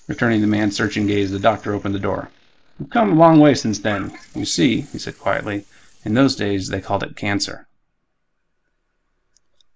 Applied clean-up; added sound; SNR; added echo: neural mask model Resemble Enhance denoiser.